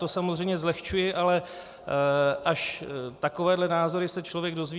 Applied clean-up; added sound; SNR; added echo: none; none; none; none.